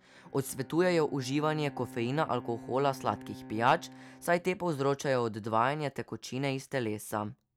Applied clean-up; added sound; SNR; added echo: none; Bowed string instrument; 19 dB; none.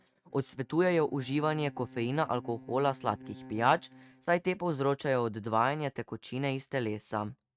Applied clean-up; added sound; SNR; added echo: neural mask model RNNoise.